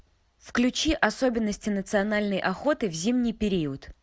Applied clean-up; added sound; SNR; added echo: none; none; none; none.